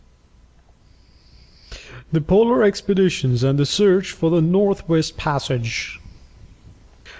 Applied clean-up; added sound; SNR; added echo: none; none; none; none.